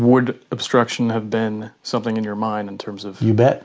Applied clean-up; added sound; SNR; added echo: none; none; none; none.